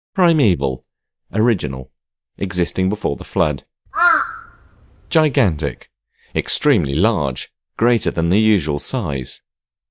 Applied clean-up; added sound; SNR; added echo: neural mask model DeepFilterNet 3.